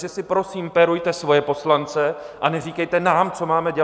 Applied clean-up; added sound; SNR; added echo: none; none; none; none.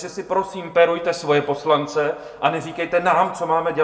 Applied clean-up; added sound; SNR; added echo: none; none; none; reverberation time 0.4 s.